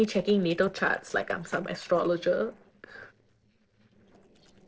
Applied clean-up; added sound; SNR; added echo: neural separator model SepFormer DNS4.